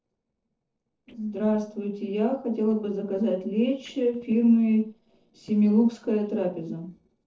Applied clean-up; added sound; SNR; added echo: neural separator model SepFormer DNS4.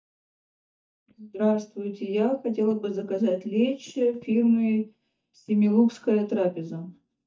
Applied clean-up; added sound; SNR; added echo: neural mask model DeepFilterNet 3.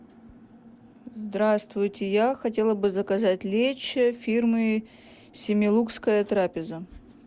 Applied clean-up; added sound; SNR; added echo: none; none; none; none.